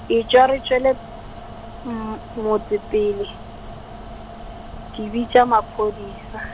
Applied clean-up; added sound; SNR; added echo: none; Mechanical fan; 14 dB; none.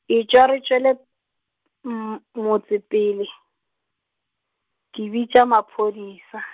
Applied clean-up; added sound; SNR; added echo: none; none; none; none.